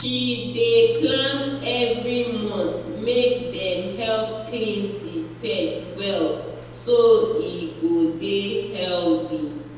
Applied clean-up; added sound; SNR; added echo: none; Microwave oven; 17 dB; reverberation time 1.1 s.